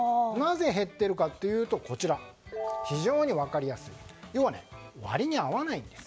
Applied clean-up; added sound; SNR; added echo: none; none; none; none.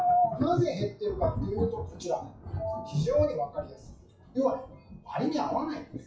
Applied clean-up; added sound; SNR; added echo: classical method WPE with log-MMSE.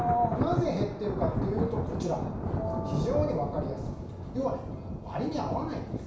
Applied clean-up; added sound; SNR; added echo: none; Thunder; 1 dB; reverberation time 0.6 s.